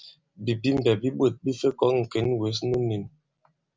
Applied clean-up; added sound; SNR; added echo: none; none; none; none.